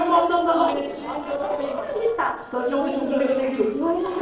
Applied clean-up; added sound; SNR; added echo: neural separator model SepFormer DNS4.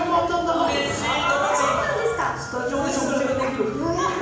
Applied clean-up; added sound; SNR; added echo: none; Dog; 16 dB; reverberation time 1.0 s.